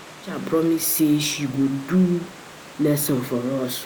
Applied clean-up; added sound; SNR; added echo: none; Stream / Liquid; 19 dB; none.